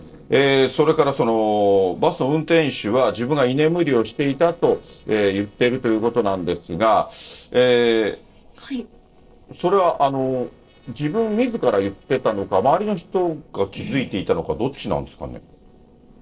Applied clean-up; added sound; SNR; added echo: neural separator model SepFormer DNS4.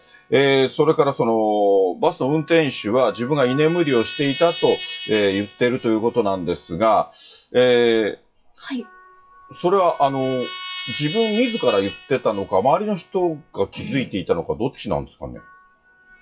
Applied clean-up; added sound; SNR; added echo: classical method WPE with log-MMSE.